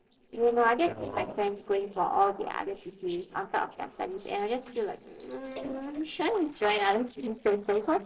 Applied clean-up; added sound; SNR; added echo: neural separator model SepFormer DNS4.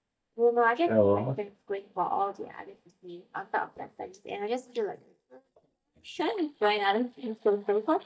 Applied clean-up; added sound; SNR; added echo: neural mask model DeepFilterNet 3.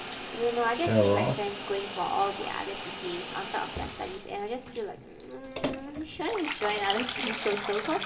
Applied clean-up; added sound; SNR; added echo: none; Bathtub (filling or washing) / Water tap, faucet; 0 dB; reverberation time 2.8 s.